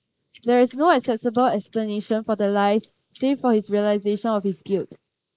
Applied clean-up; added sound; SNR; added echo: neural mask model Resemble Enhance denoiser.